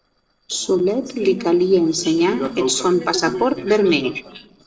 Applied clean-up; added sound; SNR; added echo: neural separator model SepFormer DNS4.